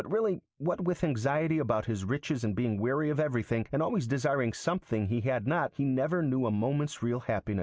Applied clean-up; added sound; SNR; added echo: none; none; none; none.